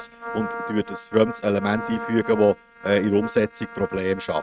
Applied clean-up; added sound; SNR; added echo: neural mask model RNNoise.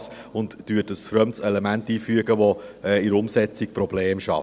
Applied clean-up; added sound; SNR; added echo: none; none; none; none.